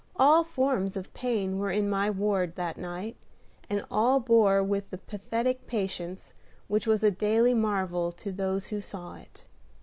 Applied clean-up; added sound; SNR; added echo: none; none; none; none.